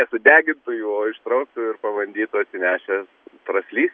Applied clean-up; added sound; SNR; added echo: none; none; none; none.